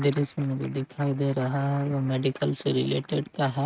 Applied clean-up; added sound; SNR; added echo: neural mask model RNNoise.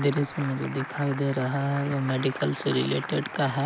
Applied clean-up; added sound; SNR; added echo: none; Applause; 12 dB; none.